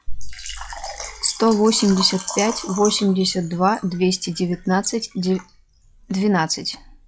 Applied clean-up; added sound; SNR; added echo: classical method log-MMSE.